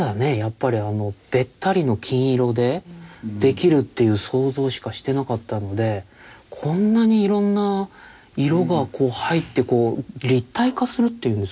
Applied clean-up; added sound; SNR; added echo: none; none; none; none.